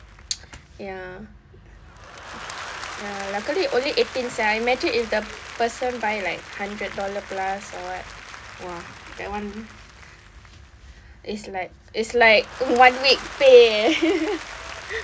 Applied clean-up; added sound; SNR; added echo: none; Applause / Crowd; 15 dB; none.